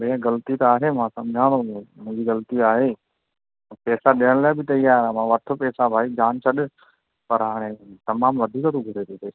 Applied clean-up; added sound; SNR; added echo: none; none; none; none.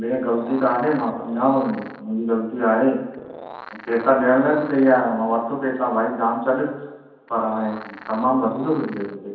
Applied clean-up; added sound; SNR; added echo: none; Animal; 16 dB; reverberation time 0.9 s.